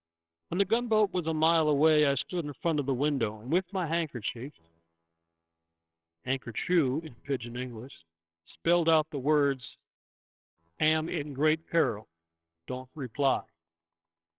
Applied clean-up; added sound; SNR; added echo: neural separator model SepFormer WHAMR!.